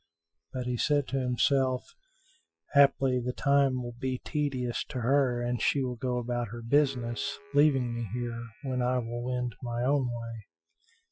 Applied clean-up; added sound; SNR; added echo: classical method Wiener filter.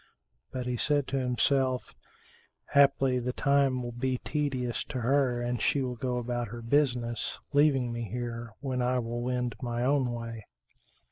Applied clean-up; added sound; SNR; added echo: neural mask model Resemble Enhance denoiser.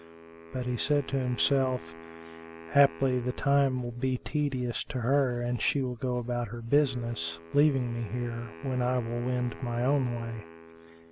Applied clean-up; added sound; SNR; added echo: none; Wind instrument, woodwind instrument; 18 dB; none.